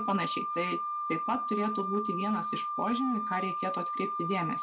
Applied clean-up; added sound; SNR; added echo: none; Wind instrument, woodwind instrument; 1 dB; none.